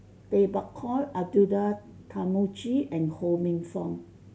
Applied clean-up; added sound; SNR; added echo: none; none; none; none.